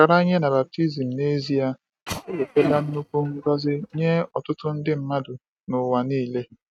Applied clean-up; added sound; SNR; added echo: neural mask model RNNoise.